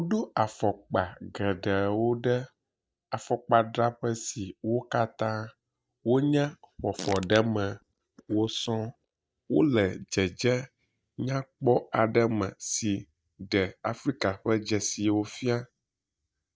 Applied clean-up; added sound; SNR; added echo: neural mask model DeepFilterNet 3.